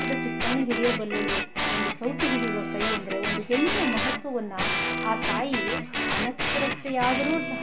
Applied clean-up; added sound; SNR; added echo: none; Guitar; -1 dB; none.